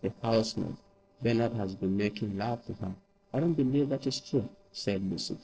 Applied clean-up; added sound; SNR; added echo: neural separator model SepFormer DNS4.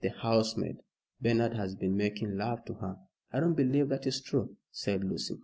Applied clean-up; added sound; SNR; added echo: none; none; none; none.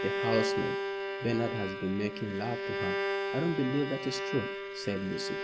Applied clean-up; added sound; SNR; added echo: none; Bowed string instrument; 1 dB; none.